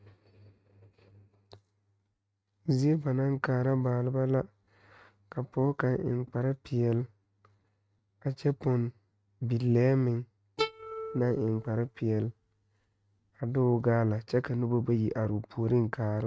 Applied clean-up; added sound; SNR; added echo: neural mask model RNNoise.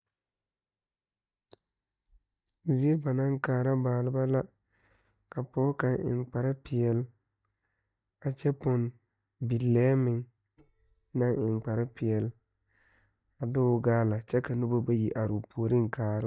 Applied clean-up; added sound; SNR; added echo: neural mask model DeepFilterNet 3.